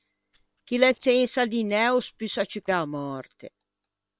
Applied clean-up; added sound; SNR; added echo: neural separator model SepFormer WHAM!.